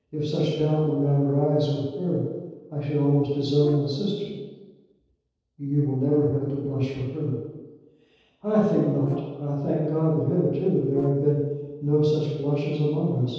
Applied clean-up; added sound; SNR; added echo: neural separator model SepFormer DNS4.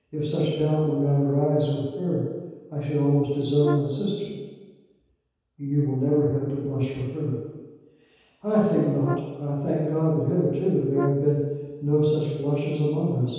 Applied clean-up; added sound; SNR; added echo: none; Brass instrument; 13 dB; reverberation time 1.2 s.